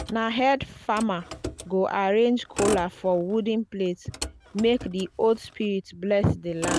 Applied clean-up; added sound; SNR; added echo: none; Motor vehicle (road); 11 dB; none.